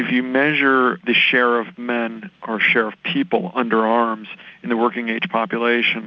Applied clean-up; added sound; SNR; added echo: none; none; none; none.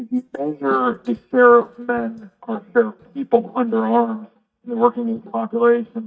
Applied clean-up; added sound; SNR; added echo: neural mask model DeepFilterNet 3.